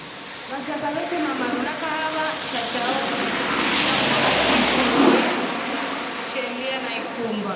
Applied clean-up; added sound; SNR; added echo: none; Rain; -4 dB; reverberation time 0.8 s.